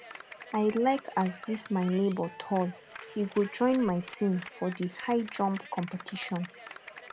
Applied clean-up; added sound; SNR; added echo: none; Clapping; 16 dB; none.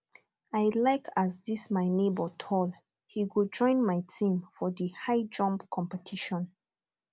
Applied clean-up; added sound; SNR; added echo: none; none; none; none.